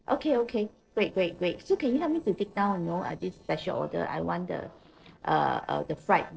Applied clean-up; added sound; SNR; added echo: neural separator model SepFormer DNS4.